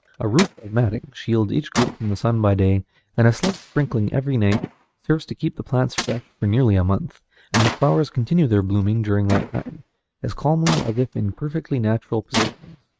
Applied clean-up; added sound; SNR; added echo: neural mask model RNNoise.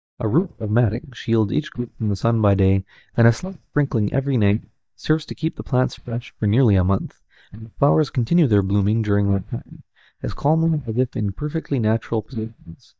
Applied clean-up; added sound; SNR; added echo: neural mask model DeepFilterNet 3.